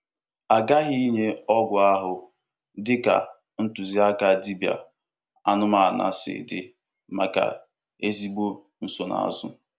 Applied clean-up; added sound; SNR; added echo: none; none; none; none.